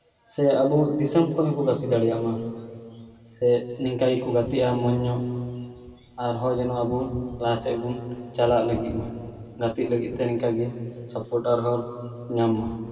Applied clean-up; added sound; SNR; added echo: none; none; none; reverberation time 2.7 s.